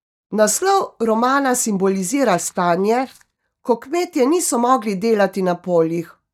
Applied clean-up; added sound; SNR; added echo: neural mask model DeepFilterNet 3.